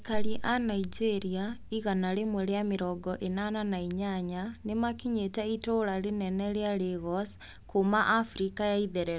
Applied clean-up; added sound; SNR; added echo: none; none; none; none.